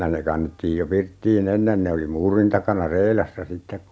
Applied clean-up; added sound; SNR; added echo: none; none; none; none.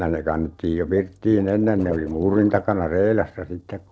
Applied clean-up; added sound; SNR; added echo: neural separator model SepFormer DNS4.